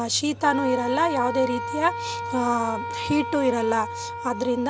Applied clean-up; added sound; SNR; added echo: none; Wind instrument, woodwind instrument; 7 dB; none.